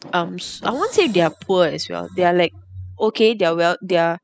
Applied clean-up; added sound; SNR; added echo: classical method spectral subtraction.